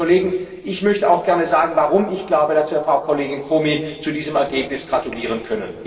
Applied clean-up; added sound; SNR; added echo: neural separator model SepFormer DNS4.